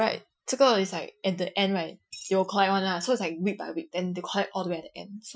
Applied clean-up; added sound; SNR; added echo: classical method Wiener filter.